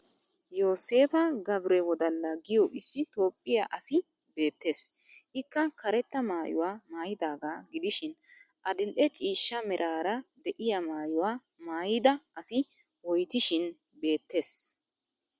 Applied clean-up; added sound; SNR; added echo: none; none; none; none.